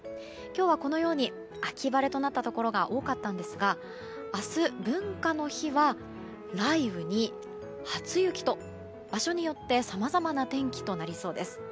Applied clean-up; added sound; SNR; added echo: none; none; none; none.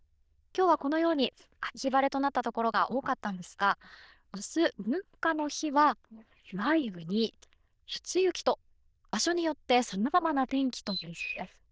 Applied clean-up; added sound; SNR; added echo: neural diffusion model UNIVERSE++.